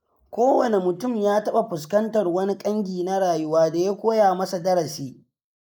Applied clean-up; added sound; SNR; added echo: neural mask model Resemble Enhance denoiser.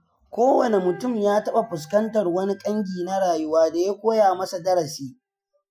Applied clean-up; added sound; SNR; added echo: classical method Wiener filter.